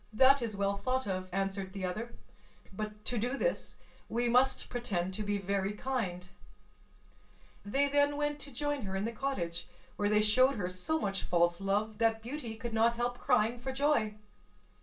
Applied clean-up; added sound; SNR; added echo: none; none; none; reverberation time 0.2 s.